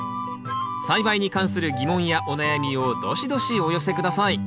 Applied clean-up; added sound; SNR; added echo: none; none; none; none.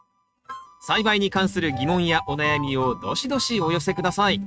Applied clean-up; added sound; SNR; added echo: neural mask model RNNoise.